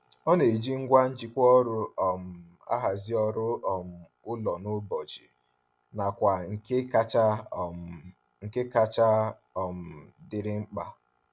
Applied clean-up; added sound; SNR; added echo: none; none; none; none.